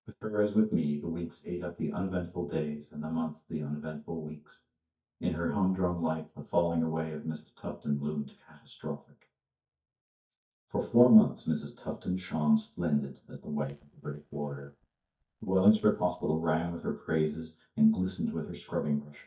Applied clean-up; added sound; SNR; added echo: neural mask model DeepFilterNet 3.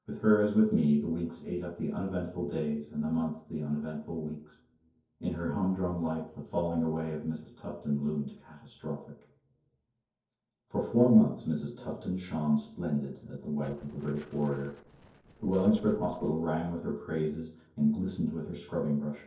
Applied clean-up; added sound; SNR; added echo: neural separator model SepFormer DNS4.